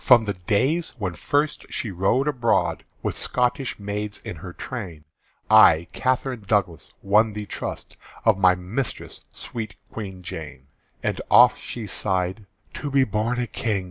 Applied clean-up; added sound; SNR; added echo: none; none; none; none.